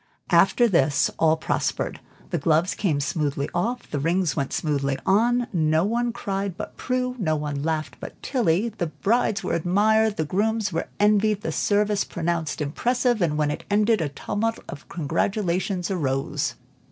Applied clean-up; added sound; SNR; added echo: none; none; none; none.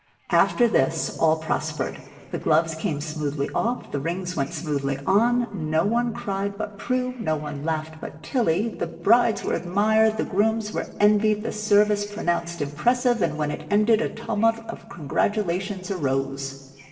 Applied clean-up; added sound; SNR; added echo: neural separator model SepFormer DNS4.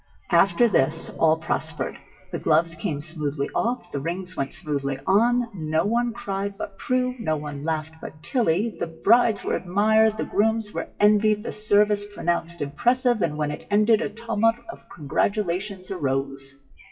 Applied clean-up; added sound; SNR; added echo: classical method WPE with log-MMSE.